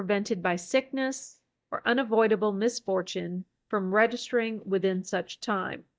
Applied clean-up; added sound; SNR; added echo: neural mask model DeepFilterNet 3.